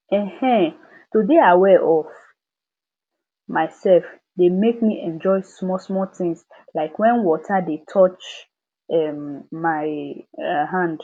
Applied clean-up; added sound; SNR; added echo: none; none; none; none.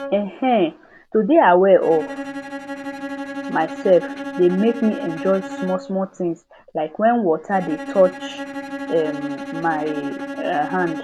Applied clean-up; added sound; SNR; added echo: none; Bowed string instrument; 11 dB; none.